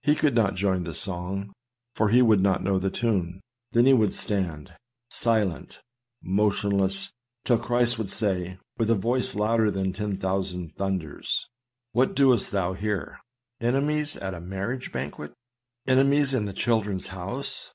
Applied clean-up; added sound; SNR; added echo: none; none; none; none.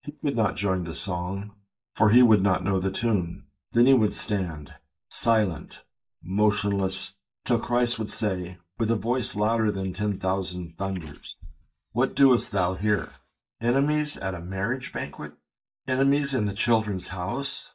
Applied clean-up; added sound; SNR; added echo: neural mask model DeepFilterNet 3.